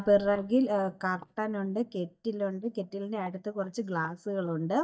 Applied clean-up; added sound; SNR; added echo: neural mask model DeepFilterNet 3.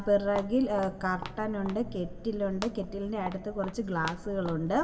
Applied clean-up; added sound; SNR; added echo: none; Walk, footsteps; 11 dB; reverberation time 1.5 s.